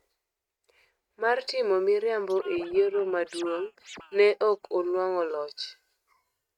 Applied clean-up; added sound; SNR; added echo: neural mask model RNNoise.